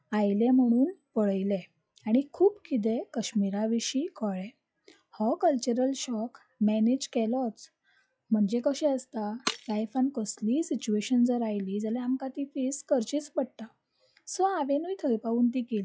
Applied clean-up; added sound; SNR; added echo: classical method log-MMSE.